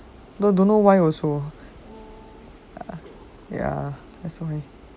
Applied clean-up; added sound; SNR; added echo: none; none; none; none.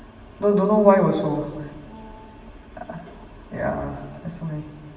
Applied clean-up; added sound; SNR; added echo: none; none; none; reverberation time 1.4 s.